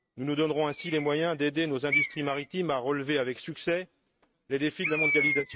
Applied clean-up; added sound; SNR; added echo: neural mask model RNNoise.